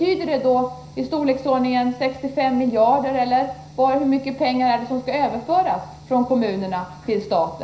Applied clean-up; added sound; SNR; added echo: none; none; none; reverberation time 0.5 s.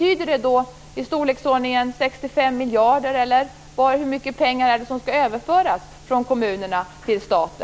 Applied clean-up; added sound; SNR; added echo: none; none; none; none.